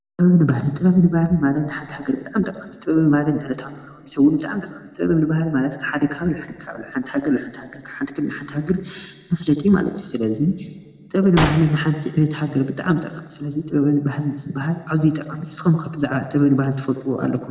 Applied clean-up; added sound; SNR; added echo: none; Gunshot, gunfire; 10 dB; reverberation time 1.6 s.